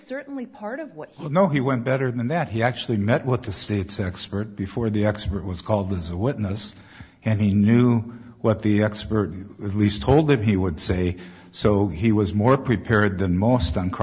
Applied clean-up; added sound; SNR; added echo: none; none; none; none.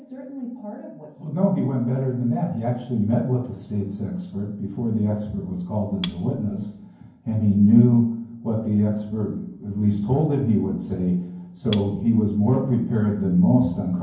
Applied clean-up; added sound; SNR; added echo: none; Cutlery, silverware; 16 dB; reverberation time 0.9 s.